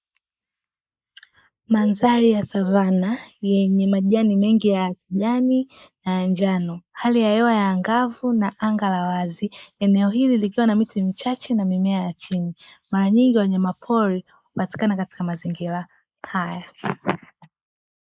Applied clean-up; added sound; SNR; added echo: neural mask model Resemble Enhance denoiser.